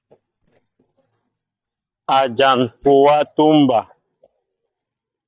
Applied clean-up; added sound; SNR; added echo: neural mask model DeepFilterNet 3.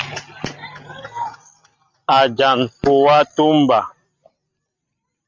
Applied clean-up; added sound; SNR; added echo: neural mask model RNNoise.